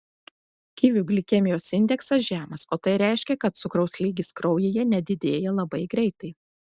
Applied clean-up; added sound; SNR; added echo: none; none; none; none.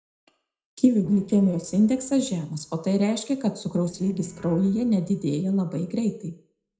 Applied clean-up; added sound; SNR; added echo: neural separator model SepFormer DNS4.